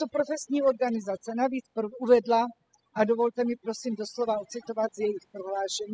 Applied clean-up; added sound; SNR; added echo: classical method spectral subtraction.